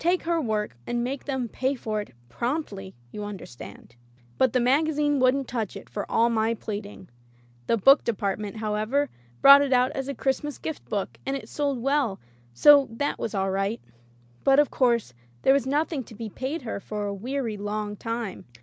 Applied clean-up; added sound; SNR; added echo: none; none; none; none.